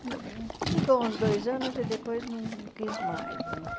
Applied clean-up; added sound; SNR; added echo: none; Livestock, farm animals, working animals; 3 dB; none.